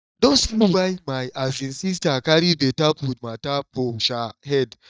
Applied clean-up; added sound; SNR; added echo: neural mask model DeepFilterNet 3.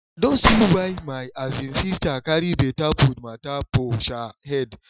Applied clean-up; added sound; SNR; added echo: classical method Wiener filter.